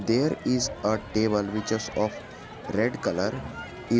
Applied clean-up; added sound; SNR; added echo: none; Crowd; 12 dB; none.